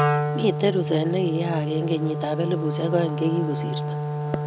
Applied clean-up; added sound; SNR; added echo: none; Wind instrument, woodwind instrument; 1 dB; none.